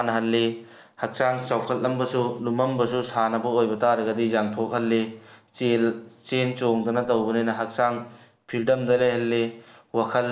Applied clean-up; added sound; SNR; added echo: neural mask model Resemble Enhance denoiser.